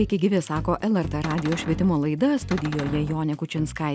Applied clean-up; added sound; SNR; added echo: none; Cupboard open or close; 11 dB; none.